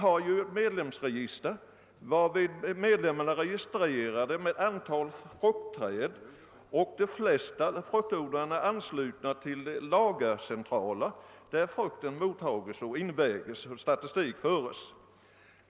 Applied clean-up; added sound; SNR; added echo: none; none; none; none.